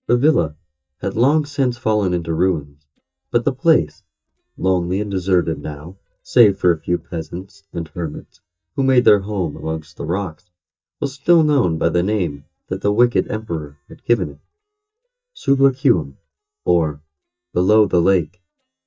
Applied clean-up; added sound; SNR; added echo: neural mask model DeepFilterNet 3.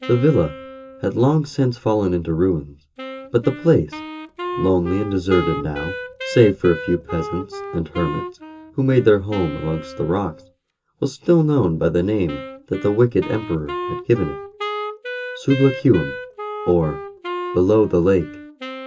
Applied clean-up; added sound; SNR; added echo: none; Wind instrument, woodwind instrument; 12 dB; reverberation time 0.2 s.